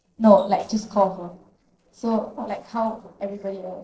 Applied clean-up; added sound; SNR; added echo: neural separator model SepFormer DNS4.